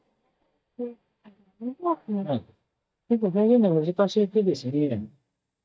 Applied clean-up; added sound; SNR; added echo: neural mask model DeepFilterNet 3.